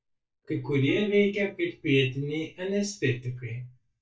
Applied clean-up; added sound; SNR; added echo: neural mask model DeepFilterNet 3.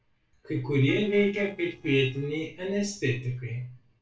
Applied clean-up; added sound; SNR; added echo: neural separator model SepFormer DNS4.